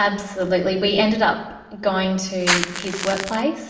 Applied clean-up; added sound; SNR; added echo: none; Crackle; 3 dB; reverberation time 0.9 s.